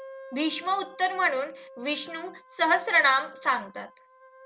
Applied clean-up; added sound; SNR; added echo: none; Wind instrument, woodwind instrument; 19 dB; none.